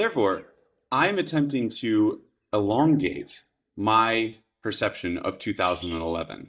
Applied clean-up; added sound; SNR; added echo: neural mask model DeepFilterNet 3.